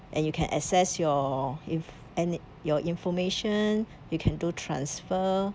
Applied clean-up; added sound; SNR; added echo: none; none; none; none.